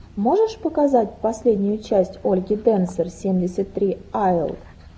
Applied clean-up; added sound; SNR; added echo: none; none; none; none.